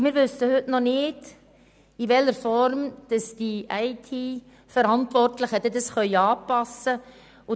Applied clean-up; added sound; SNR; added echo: none; none; none; none.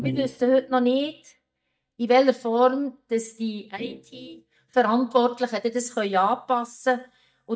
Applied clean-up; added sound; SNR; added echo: neural mask model DeepFilterNet 3.